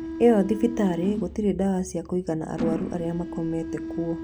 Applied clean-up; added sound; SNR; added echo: none; Mechanisms; 8 dB; none.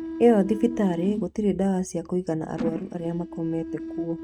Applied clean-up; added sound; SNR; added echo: neural mask model RNNoise.